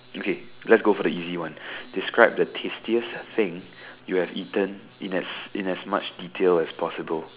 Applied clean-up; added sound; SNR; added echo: none; none; none; none.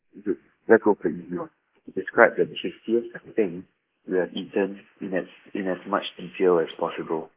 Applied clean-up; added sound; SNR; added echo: neural mask model Resemble Enhance denoiser.